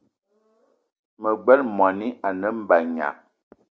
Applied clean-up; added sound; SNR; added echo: none; none; none; none.